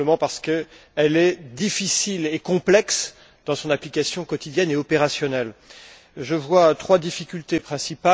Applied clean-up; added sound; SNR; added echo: none; none; none; none.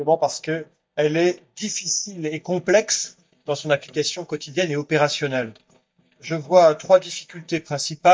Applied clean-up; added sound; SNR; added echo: neural mask model DeepFilterNet 3.